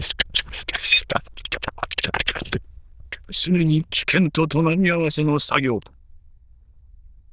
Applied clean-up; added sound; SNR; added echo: neural diffusion model UNIVERSE++.